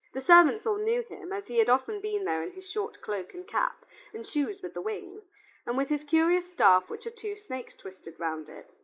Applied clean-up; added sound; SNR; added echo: neural mask model Resemble Enhance denoiser.